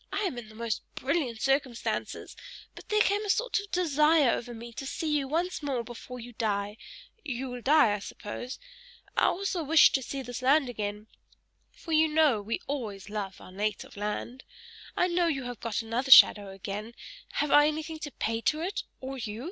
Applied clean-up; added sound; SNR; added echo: none; none; none; none.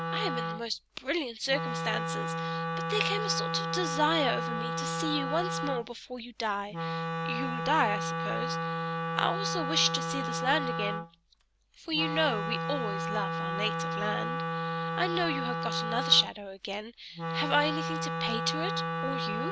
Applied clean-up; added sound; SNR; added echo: none; Wind instrument, woodwind instrument; 0 dB; none.